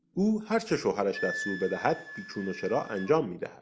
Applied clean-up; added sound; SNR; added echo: none; Wind instrument, woodwind instrument; 13 dB; none.